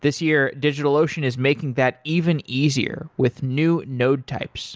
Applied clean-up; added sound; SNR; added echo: none; none; none; none.